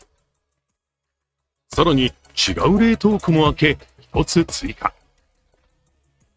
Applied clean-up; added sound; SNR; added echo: neural mask model RNNoise.